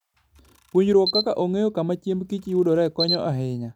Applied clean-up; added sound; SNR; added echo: none; Camera; 9 dB; none.